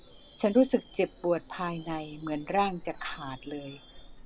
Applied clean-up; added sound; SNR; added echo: none; Screech / Subway, metro, underground; 16 dB; none.